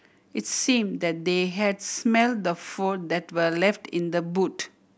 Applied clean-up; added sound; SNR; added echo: none; none; none; none.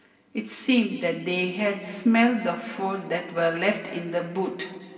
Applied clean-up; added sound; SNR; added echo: none; none; none; reverberation time 2.7 s.